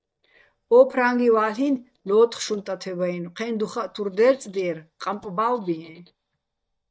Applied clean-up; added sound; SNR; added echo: neural mask model DeepFilterNet 3.